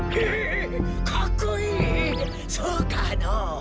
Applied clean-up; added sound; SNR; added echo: none; Brass instrument; -3 dB; none.